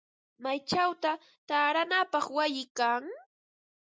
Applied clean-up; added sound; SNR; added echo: none; none; none; none.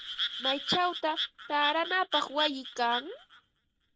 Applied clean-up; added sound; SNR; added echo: neural mask model RNNoise.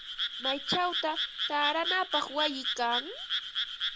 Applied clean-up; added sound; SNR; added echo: none; Frog; 1 dB; none.